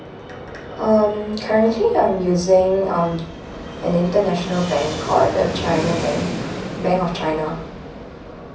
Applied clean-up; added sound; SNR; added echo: none; Fixed-wing aircraft, airplane; 10 dB; reverberation time 0.6 s.